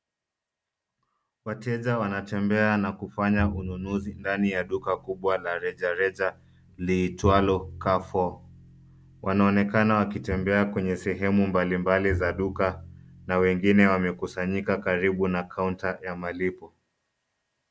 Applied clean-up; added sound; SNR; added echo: none; Bowed string instrument; 12 dB; none.